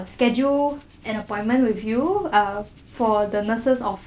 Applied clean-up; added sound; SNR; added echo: none; Rattle (instrument); 19 dB; none.